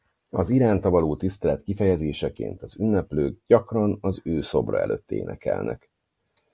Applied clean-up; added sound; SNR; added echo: none; none; none; none.